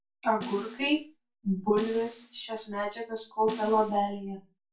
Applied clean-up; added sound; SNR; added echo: none; Snare drum; 14 dB; reverberation time 0.2 s.